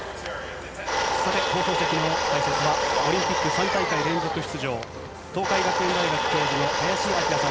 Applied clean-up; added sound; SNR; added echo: none; Domestic sounds, home sounds; -3 dB; none.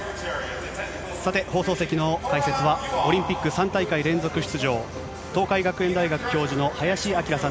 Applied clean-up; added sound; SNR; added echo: none; none; none; none.